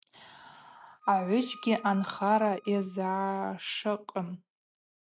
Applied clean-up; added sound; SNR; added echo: neural mask model RNNoise.